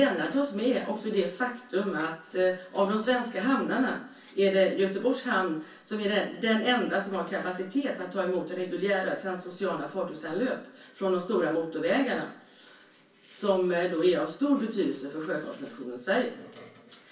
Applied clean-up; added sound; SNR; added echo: none; none; none; reverberation time 0.2 s.